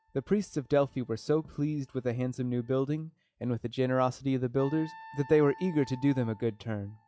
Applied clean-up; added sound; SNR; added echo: classical method log-MMSE.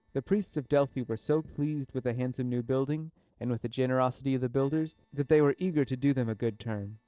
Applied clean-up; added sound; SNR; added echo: neural separator model SepFormer DNS4.